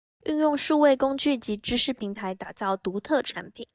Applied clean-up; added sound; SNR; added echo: neural mask model DeepFilterNet 3.